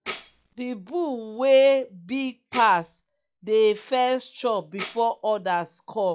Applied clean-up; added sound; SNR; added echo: classical method log-MMSE.